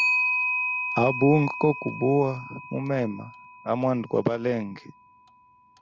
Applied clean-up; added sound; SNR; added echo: none; Clock; 5 dB; none.